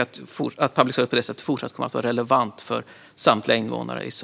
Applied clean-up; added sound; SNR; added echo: none; none; none; none.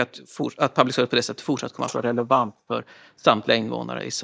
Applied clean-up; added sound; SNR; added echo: neural mask model DeepFilterNet 3.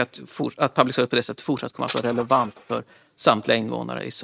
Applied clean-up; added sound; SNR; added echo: neural mask model RNNoise.